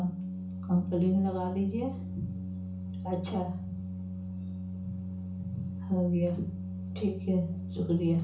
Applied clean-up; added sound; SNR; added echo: none; Organ; 5 dB; reverberation time 0.7 s.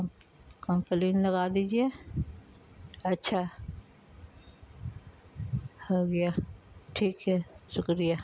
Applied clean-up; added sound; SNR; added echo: none; none; none; none.